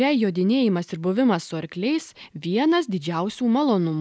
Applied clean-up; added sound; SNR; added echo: none; none; none; none.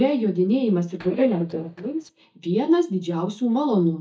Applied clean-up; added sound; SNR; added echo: neural mask model DeepFilterNet 3.